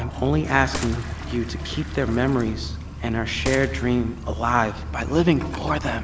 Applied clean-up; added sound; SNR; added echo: none; Gunshot, gunfire + Toilet flush; 15 dB; none.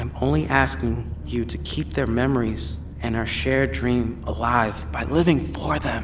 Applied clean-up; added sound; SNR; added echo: none; none; none; none.